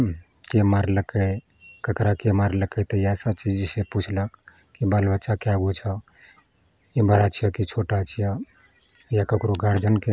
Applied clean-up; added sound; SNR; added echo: none; none; none; none.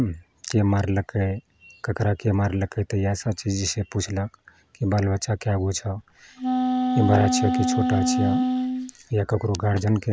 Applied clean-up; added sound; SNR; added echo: none; Wind instrument, woodwind instrument; -1 dB; none.